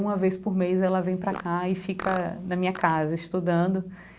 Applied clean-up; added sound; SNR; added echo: none; Fart; 14 dB; none.